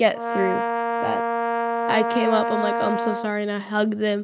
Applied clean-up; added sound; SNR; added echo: none; Brass instrument; 0 dB; none.